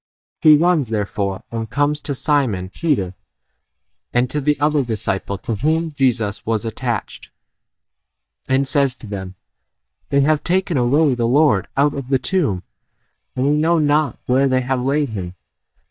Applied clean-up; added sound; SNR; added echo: neural mask model DeepFilterNet 3.